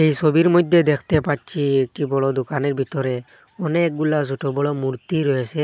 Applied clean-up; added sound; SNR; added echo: none; none; none; none.